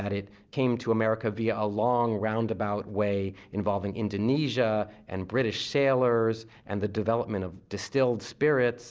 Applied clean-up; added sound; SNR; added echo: none; none; none; none.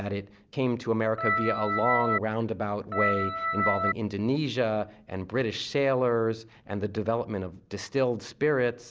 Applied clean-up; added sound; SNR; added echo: none; Organ; -1 dB; none.